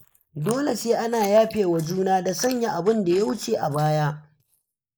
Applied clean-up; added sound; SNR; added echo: neural mask model Resemble Enhance denoiser.